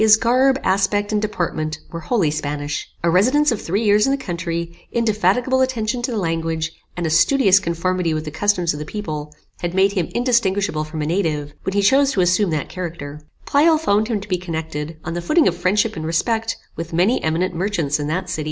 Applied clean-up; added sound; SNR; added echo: none; none; none; none.